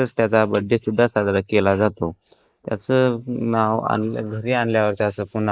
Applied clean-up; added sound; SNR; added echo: neural mask model Resemble Enhance denoiser.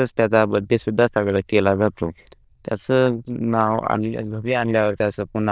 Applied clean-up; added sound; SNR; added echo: neural diffusion model UNIVERSE++.